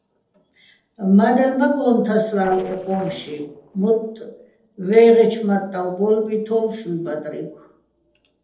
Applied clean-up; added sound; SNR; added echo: neural separator model SepFormer DNS4.